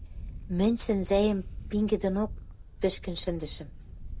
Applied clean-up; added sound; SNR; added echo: none; Camera; 10 dB; none.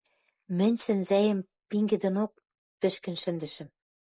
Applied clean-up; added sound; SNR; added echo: neural mask model Resemble Enhance denoiser.